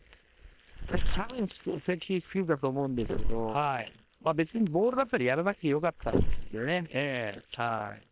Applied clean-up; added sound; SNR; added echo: neural separator model SepFormer WHAM!.